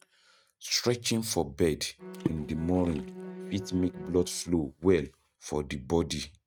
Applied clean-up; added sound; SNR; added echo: neural mask model RNNoise.